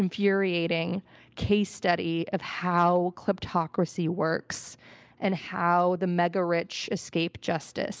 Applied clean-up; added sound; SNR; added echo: neural mask model Resemble Enhance denoiser.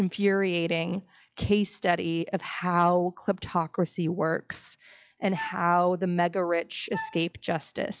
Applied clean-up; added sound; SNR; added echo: classical method log-MMSE.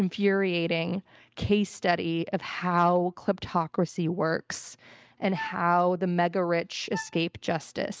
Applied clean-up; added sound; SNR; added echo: neural mask model RNNoise.